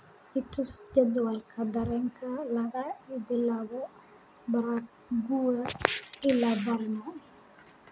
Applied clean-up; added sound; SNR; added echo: none; none; none; none.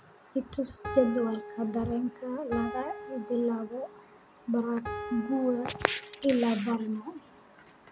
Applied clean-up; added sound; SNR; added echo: none; Piano; 10 dB; none.